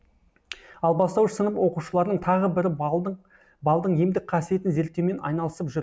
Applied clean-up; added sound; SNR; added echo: none; none; none; none.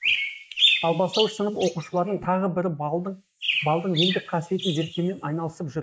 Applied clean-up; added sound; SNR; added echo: neural mask model Resemble Enhance denoiser.